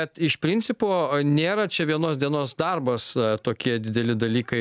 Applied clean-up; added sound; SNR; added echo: none; none; none; none.